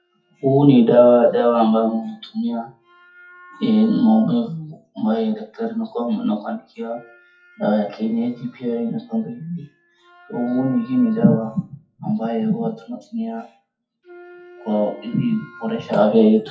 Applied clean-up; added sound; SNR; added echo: classical method WPE with log-MMSE.